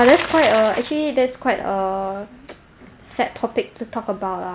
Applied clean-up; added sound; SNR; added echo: none; Bicycle; 13 dB; none.